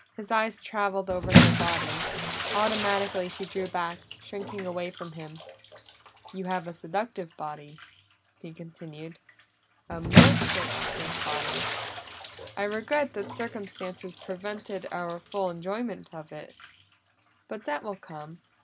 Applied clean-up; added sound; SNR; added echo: none; Bathtub (filling or washing) / Splash, splatter; -3 dB; none.